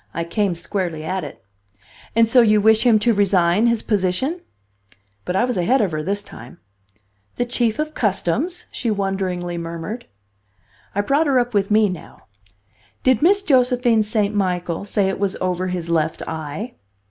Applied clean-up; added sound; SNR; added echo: none; none; none; none.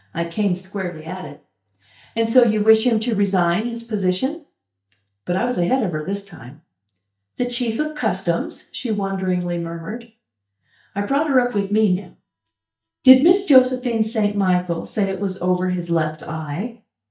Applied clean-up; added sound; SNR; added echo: neural mask model DeepFilterNet 3.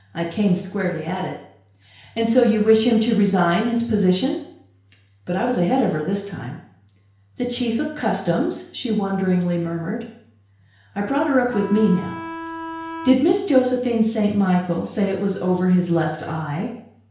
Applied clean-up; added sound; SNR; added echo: none; Bowed string instrument; 11 dB; reverberation time 0.5 s.